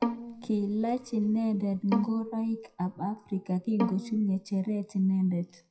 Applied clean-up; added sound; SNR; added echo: classical method WPE with log-MMSE.